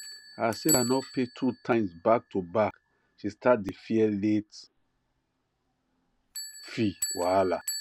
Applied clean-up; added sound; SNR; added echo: none; Bell; 11 dB; none.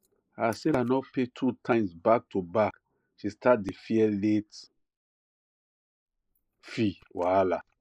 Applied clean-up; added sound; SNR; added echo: neural mask model Resemble Enhance denoiser.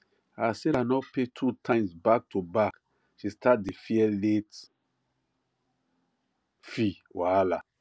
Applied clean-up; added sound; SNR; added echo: none; none; none; none.